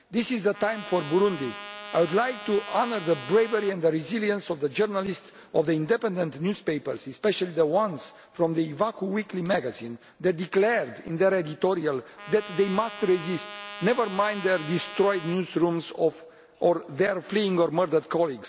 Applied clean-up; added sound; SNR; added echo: none; Trumpet; 14 dB; none.